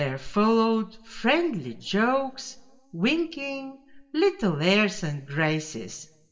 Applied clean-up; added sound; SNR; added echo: none; none; none; reverberation time 0.6 s.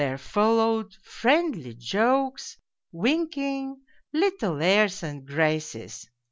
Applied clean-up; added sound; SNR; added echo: none; none; none; none.